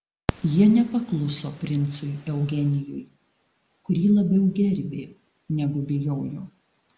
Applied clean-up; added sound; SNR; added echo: none; none; none; none.